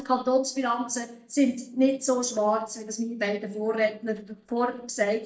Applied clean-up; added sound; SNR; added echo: neural mask model DeepFilterNet 3.